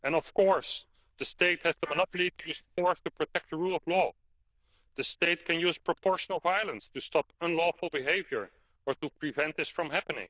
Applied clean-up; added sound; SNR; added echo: neural diffusion model UNIVERSE++.